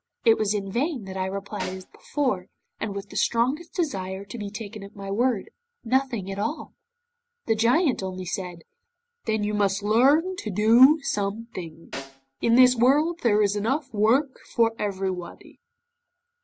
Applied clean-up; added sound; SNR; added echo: none; Snare drum; 16 dB; none.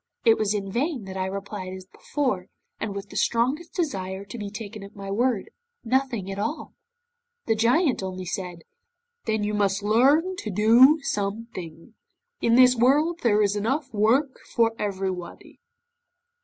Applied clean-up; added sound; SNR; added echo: none; none; none; none.